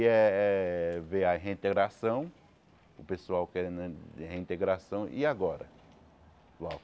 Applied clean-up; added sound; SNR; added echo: none; none; none; none.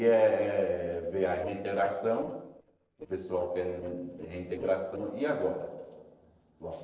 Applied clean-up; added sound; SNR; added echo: neural separator model SepFormer DNS4.